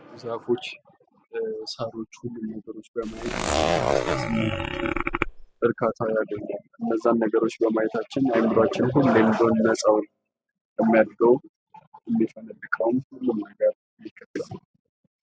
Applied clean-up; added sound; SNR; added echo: classical method spectral subtraction.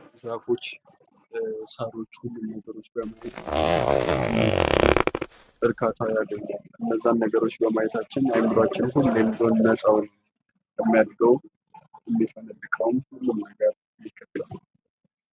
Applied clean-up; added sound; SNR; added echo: neural mask model RNNoise.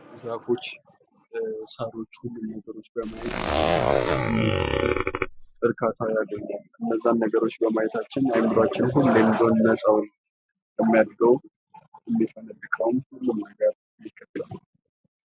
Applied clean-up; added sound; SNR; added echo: classical method Wiener filter.